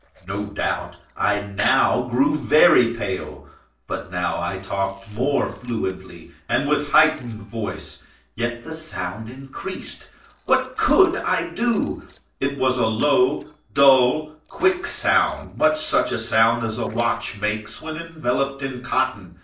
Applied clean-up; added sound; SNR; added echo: neural separator model SepFormer DNS4.